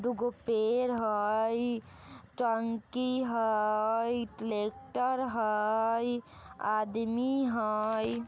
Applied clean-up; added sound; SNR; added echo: none; none; none; none.